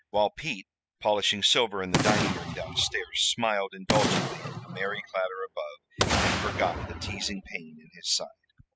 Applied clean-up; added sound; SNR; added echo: classical method spectral subtraction.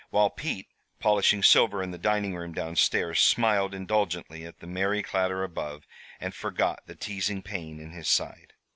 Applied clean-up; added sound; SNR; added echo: none; none; none; none.